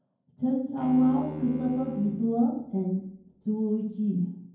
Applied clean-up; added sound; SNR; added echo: none; Bowed string instrument; 13 dB; reverberation time 0.9 s.